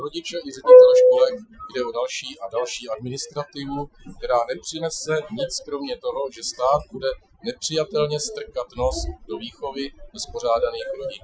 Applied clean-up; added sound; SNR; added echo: classical method Wiener filter.